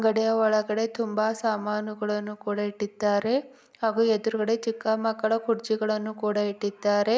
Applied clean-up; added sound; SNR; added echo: none; none; none; none.